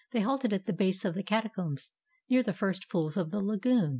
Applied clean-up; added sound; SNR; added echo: none; none; none; none.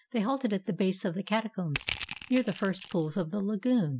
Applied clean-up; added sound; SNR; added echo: none; Crushing; 7 dB; none.